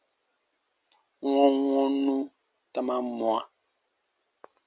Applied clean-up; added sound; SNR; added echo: none; none; none; none.